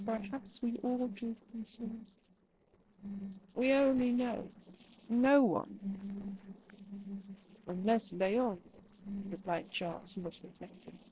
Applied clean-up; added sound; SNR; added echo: neural separator model SepFormer DNS4.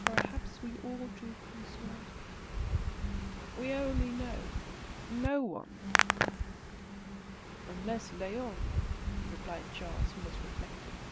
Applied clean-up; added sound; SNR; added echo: none; Hands; -5 dB; none.